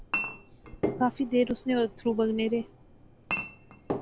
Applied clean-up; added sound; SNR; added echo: none; Chink, clink; 6 dB; none.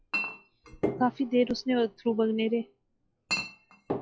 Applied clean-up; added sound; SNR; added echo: classical method log-MMSE.